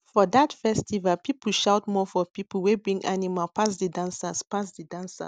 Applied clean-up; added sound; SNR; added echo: none; none; none; none.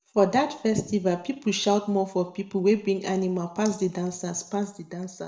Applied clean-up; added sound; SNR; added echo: none; none; none; reverberation time 0.5 s.